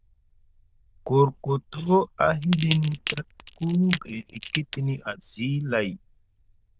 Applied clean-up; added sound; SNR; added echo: neural diffusion model UNIVERSE++.